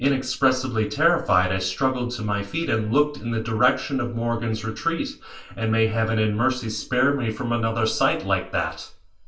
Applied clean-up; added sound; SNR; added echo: none; none; none; reverberation time 0.3 s.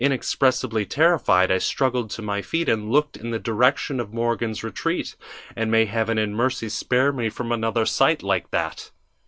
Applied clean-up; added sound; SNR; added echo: none; none; none; none.